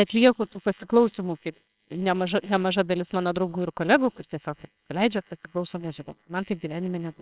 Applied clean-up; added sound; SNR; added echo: neural separator model SepFormer WHAMR!.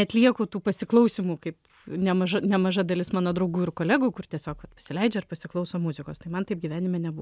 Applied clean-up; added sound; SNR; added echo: none; none; none; none.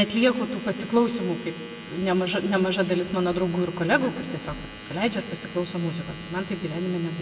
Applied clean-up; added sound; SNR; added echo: none; Domestic sounds, home sounds; 16 dB; reverberation time 1.3 s.